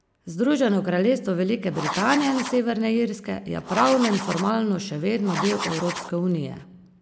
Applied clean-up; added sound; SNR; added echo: none; Writing; 9 dB; none.